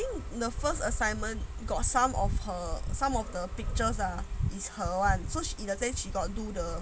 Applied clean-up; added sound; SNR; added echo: none; none; none; none.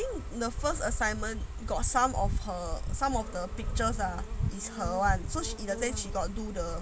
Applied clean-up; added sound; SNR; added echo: none; Buzz; 15 dB; none.